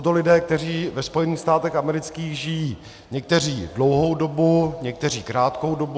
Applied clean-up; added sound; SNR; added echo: none; none; none; none.